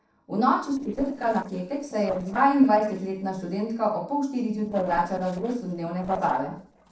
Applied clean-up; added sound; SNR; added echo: neural separator model SepFormer DNS4.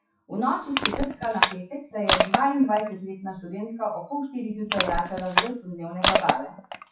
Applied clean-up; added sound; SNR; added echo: classical method WPE with log-MMSE.